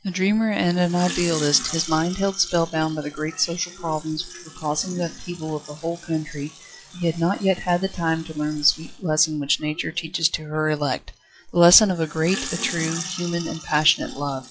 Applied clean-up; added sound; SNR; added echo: classical method log-MMSE.